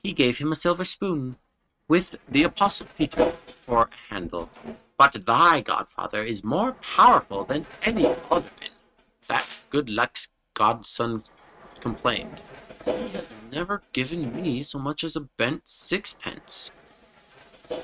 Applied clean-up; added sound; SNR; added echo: neural mask model RNNoise.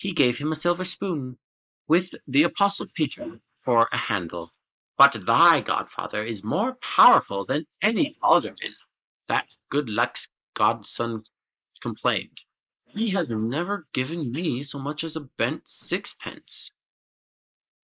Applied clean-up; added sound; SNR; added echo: neural mask model Resemble Enhance denoiser.